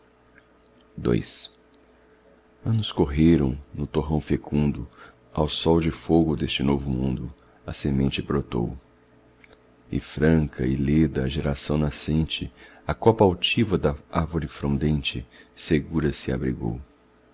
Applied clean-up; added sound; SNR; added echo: none; none; none; none.